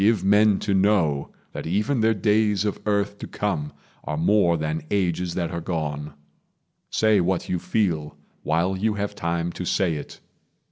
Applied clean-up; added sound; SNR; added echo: none; none; none; none.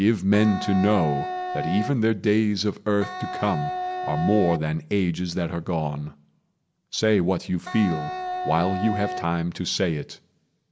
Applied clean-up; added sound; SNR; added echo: none; Wind instrument, woodwind instrument; 6 dB; none.